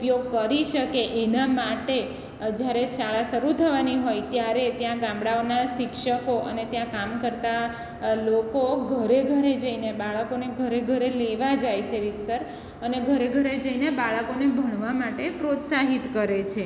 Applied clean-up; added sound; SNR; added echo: none; none; none; none.